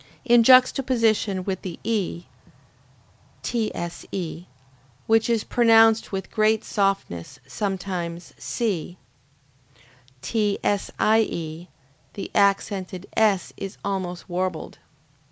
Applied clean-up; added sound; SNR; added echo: none; none; none; none.